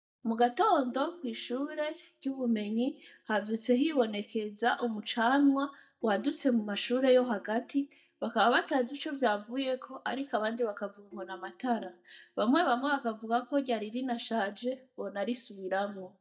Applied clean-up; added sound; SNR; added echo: neural mask model DeepFilterNet 3.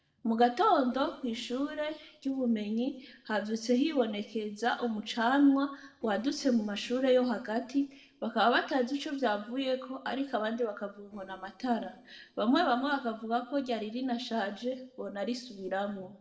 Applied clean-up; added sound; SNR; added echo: neural separator model SepFormer DNS4.